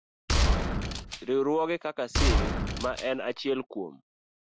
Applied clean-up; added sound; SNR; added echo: none; Gunshot, gunfire; -4 dB; none.